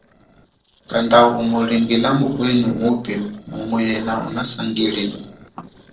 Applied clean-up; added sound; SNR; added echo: neural separator model SepFormer DNS4.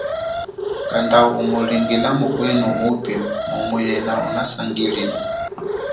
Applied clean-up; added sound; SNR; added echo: none; Alarm; 4 dB; reverberation time 0.6 s.